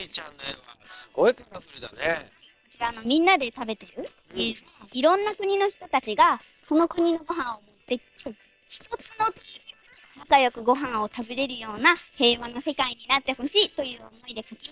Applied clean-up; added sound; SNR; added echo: neural separator model SepFormer WHAM!.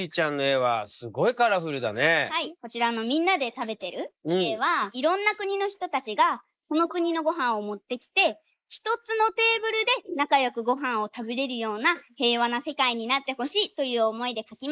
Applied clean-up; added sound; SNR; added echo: neural mask model Resemble Enhance denoiser.